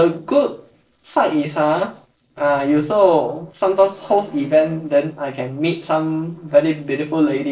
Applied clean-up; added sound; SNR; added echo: neural separator model SepFormer DNS4.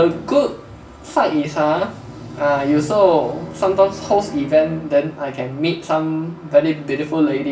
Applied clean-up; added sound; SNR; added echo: none; Bowed string instrument; 19 dB; reverberation time 0.3 s.